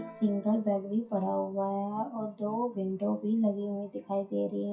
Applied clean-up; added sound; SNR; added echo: classical method WPE with log-MMSE.